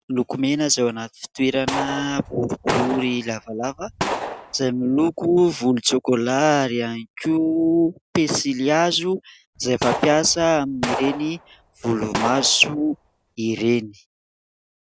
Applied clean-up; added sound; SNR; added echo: none; Gunshot, gunfire; 8 dB; none.